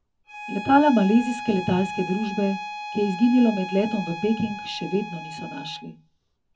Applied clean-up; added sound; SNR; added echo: none; Bowed string instrument; 11 dB; reverberation time 0.4 s.